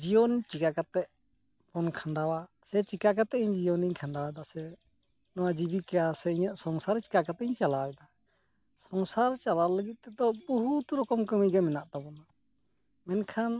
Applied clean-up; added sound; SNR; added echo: none; none; none; none.